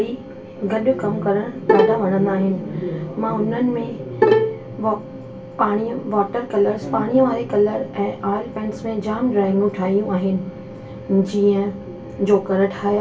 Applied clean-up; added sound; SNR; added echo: none; Bowed string instrument; -1 dB; reverberation time 0.2 s.